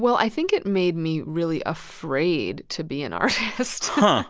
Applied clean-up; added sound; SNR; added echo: none; none; none; none.